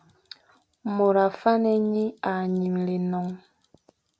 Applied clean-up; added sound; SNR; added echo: none; none; none; none.